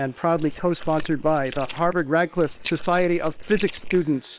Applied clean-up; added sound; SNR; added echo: neural separator model SepFormer WHAM!.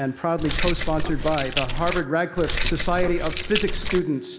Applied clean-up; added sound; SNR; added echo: none; Keys jangling; 1 dB; none.